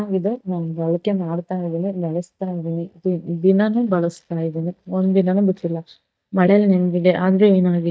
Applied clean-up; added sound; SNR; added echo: neural mask model DeepFilterNet 3.